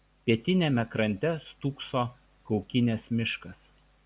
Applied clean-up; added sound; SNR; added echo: none; none; none; none.